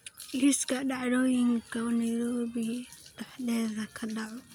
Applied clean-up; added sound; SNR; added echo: none; none; none; none.